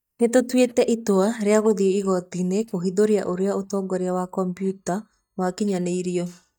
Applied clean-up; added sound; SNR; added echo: neural mask model DeepFilterNet 3.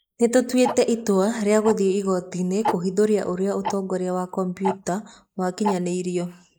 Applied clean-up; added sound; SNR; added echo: neural mask model Resemble Enhance denoiser.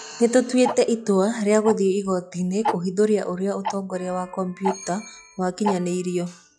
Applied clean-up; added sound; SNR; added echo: classical method log-MMSE.